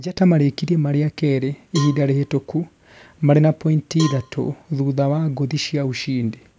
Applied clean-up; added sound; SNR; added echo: none; Cowbell; 18 dB; none.